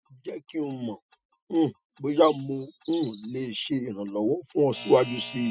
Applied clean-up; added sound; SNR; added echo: classical method spectral subtraction.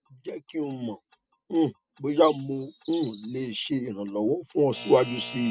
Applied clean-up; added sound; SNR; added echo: none; Alarm / Clock + Bird; 19 dB; none.